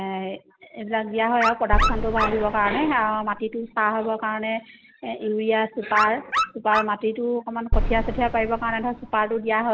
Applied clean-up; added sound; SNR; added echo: none; Dog + Boom; 2 dB; none.